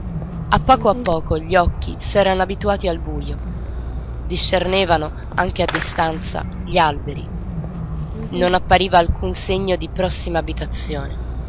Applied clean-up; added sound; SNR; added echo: none; Fireworks; 5 dB; none.